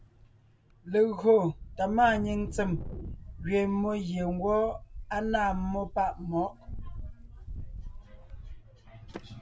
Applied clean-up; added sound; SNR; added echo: none; Wind; 11 dB; none.